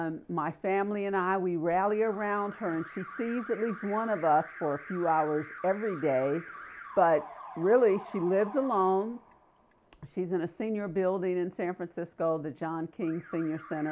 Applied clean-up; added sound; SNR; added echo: none; Alarm; 17 dB; none.